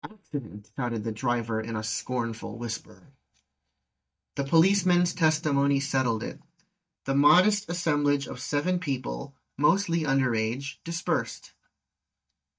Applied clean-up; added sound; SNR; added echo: neural mask model DeepFilterNet 3.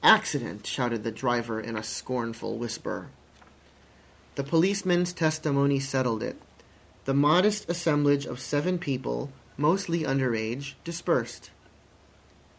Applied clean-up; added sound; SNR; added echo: none; none; none; none.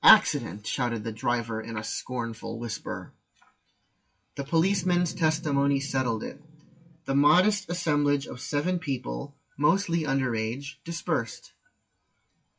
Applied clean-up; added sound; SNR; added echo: classical method WPE with log-MMSE.